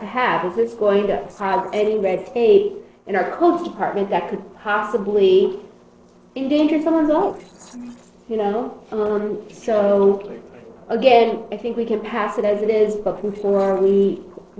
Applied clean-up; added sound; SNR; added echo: neural separator model SepFormer DNS4.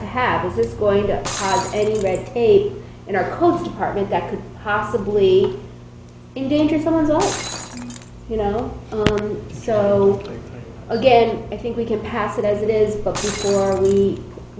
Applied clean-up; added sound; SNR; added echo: none; Shatter; 17 dB; none.